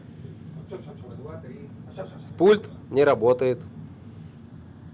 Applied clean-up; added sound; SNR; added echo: none; none; none; none.